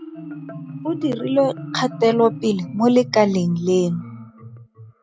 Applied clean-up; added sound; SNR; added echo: none; Marimba, xylophone; 13 dB; none.